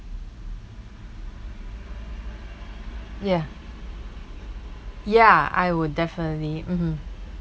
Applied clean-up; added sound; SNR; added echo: none; none; none; none.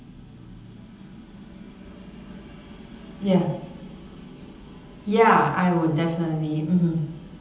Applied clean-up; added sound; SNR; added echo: none; none; none; reverberation time 0.9 s.